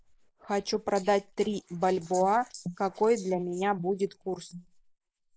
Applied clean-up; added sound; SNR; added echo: neural mask model Resemble Enhance denoiser.